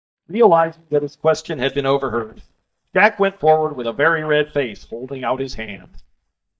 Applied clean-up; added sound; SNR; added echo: neural mask model DeepFilterNet 3.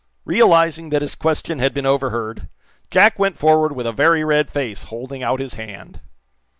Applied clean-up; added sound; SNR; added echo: none; none; none; none.